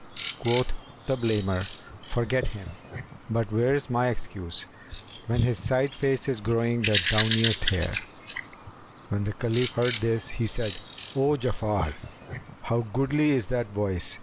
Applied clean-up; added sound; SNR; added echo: none; Bird vocalization, bird call, bird song; 6 dB; none.